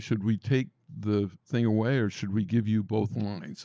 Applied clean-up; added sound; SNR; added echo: none; none; none; none.